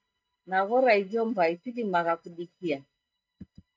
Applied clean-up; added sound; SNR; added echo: neural mask model DeepFilterNet 3.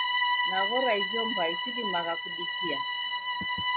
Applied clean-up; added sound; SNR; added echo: none; Bowed string instrument; -5 dB; none.